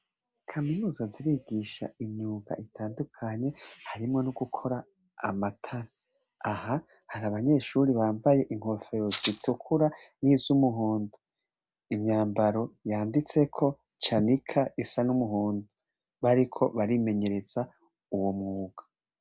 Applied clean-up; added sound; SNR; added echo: none; Rattle (instrument); -2 dB; none.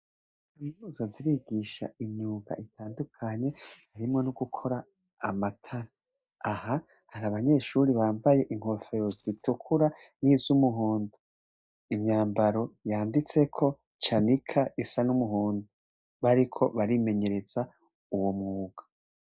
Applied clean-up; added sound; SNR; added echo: neural mask model DeepFilterNet 3.